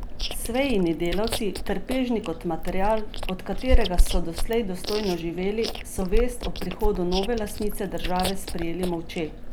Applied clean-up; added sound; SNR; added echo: none; Chewing, mastication; -2 dB; none.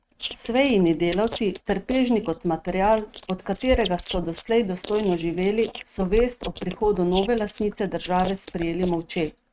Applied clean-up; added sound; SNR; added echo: neural mask model RNNoise.